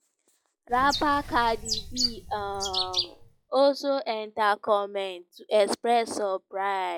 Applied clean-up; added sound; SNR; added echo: classical method log-MMSE.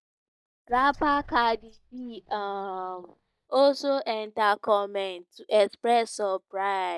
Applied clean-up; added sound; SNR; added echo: neural mask model DeepFilterNet 3.